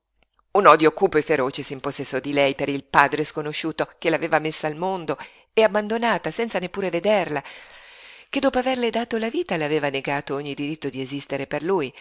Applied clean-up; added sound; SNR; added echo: none; none; none; none.